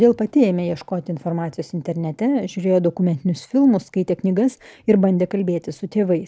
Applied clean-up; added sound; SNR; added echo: none; none; none; none.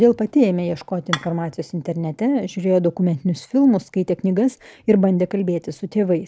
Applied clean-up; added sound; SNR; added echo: none; Dishes, pots, and pans / Chink, clink; 9 dB; none.